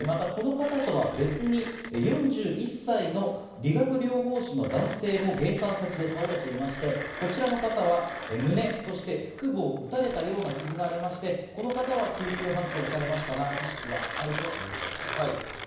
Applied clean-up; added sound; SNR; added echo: none; Mechanisms; 11 dB; reverberation time 0.9 s.